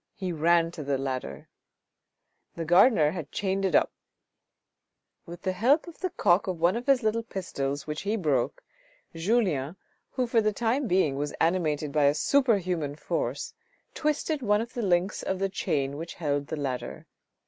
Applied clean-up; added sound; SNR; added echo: none; none; none; none.